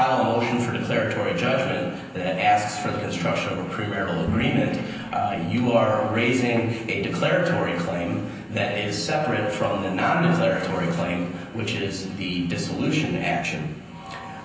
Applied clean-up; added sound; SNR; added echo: none; Bowed string instrument; 10 dB; reverberation time 0.6 s.